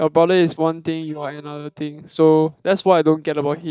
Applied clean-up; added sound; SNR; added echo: neural mask model DeepFilterNet 3.